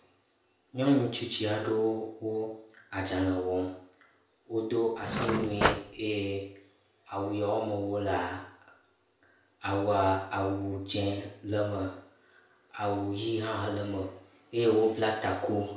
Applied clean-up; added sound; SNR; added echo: none; Cutlery, silverware / Drawer open or close; -1 dB; reverberation time 0.5 s.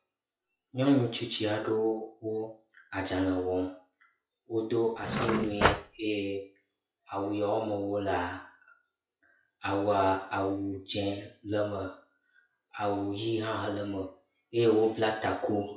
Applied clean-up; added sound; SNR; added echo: classical method WPE with log-MMSE.